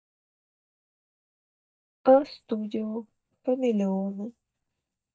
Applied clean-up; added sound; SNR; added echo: neural mask model DeepFilterNet 3.